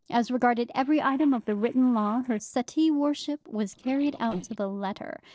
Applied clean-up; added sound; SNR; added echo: neural separator model SepFormer DNS4.